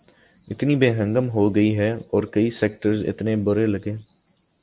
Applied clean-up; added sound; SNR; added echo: none; none; none; none.